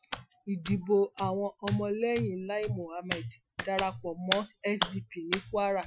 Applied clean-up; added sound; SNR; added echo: classical method Wiener filter.